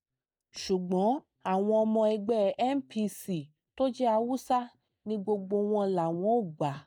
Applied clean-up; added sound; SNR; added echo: neural mask model DeepFilterNet 3.